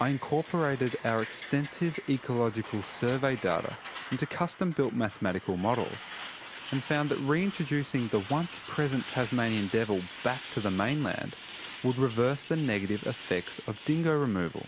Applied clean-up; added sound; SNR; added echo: none; Truck; 14 dB; none.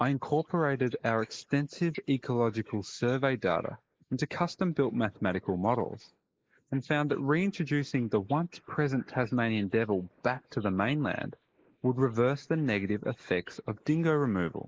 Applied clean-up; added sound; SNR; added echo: neural mask model Resemble Enhance denoiser.